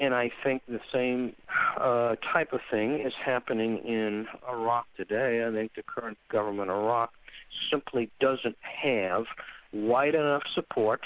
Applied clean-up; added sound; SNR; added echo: none; none; none; none.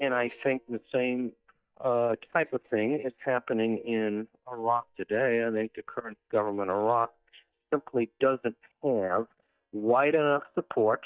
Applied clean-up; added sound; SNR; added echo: neural mask model DeepFilterNet 3.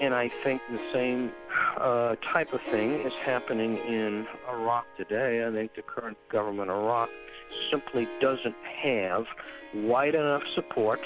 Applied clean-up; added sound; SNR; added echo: none; Harp; 14 dB; none.